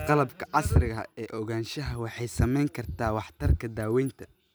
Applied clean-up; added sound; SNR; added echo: none; none; none; none.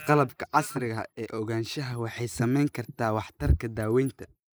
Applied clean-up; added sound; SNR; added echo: neural mask model Resemble Enhance denoiser.